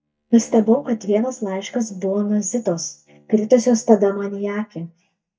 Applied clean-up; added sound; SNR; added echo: neural mask model DeepFilterNet 3.